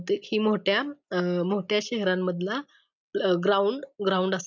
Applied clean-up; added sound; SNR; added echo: none; none; none; none.